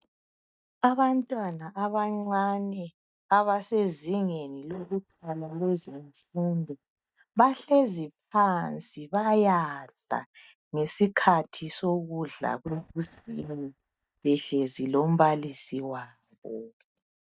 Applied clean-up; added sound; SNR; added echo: neural mask model DeepFilterNet 3.